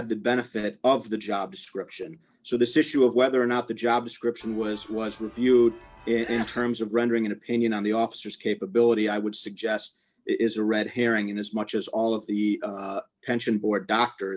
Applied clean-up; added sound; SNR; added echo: neural separator model SepFormer DNS4.